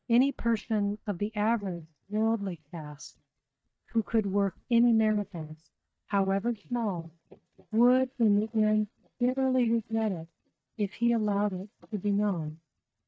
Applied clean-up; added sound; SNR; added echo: neural mask model DeepFilterNet 3.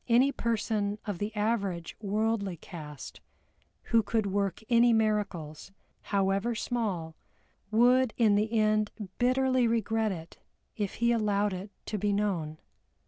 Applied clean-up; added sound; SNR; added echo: none; none; none; none.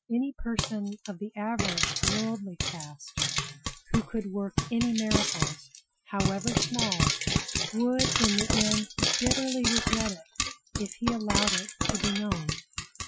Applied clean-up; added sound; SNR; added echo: classical method Wiener filter.